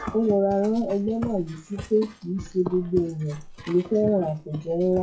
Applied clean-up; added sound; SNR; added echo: classical method WPE with log-MMSE.